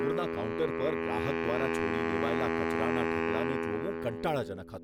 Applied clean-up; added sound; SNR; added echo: none; Wind instrument, woodwind instrument; -4 dB; none.